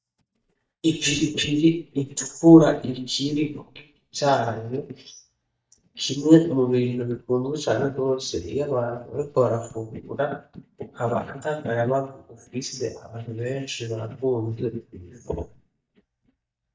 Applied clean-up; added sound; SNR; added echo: neural mask model DeepFilterNet 3.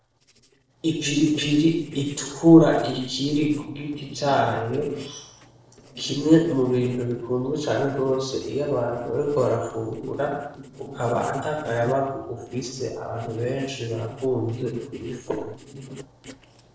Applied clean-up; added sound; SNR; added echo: neural separator model SepFormer DNS4.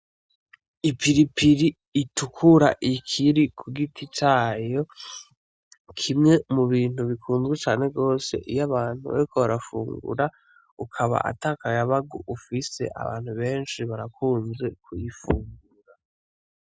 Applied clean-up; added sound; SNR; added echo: none; none; none; none.